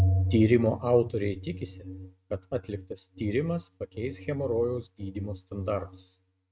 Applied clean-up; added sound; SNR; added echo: neural mask model RNNoise.